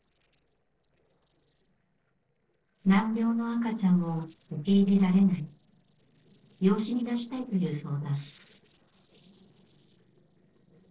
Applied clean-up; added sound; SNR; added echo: neural separator model SepFormer DNS4.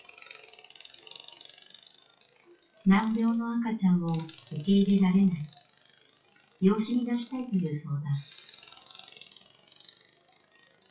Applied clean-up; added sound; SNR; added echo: classical method WPE with log-MMSE.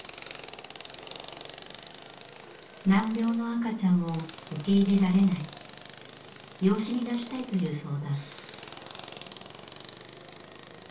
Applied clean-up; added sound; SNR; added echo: none; Tools; 18 dB; reverberation time 0.4 s.